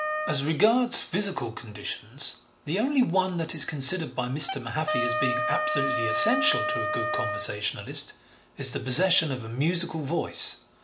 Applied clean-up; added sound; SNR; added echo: none; Wind instrument, woodwind instrument; 8 dB; none.